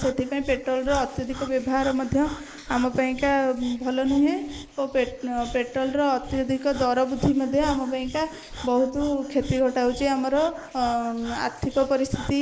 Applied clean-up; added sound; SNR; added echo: neural mask model Resemble Enhance denoiser.